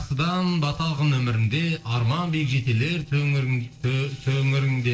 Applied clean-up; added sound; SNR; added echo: neural separator model SepFormer DNS4.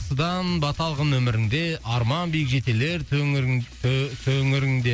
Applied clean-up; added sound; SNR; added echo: none; none; none; none.